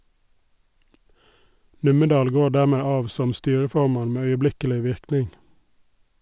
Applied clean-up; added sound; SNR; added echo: none; none; none; none.